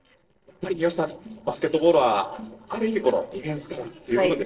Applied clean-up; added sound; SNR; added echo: neural separator model SepFormer DNS4.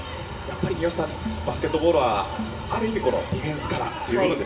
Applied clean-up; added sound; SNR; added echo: none; Organ; 14 dB; reverberation time 0.6 s.